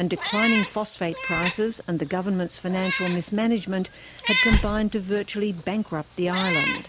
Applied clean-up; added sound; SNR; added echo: none; Meow + Squeak / Slam / Wood; 3 dB; none.